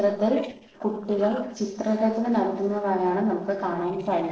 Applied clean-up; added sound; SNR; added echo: neural separator model SepFormer DNS4.